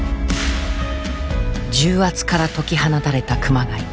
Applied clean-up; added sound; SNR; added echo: none; none; none; none.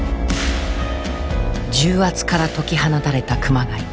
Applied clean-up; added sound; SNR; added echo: none; Brass instrument; 14 dB; none.